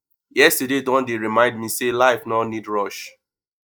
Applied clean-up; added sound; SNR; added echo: neural mask model Resemble Enhance denoiser.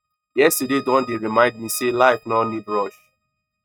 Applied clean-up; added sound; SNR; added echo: neural mask model RNNoise.